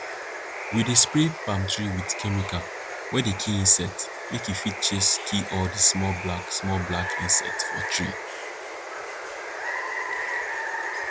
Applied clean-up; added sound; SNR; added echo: none; Water; 6 dB; none.